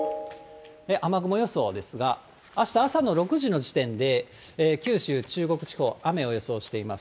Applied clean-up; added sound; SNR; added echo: none; none; none; none.